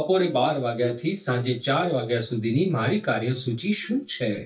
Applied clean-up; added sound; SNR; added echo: neural mask model DeepFilterNet 3.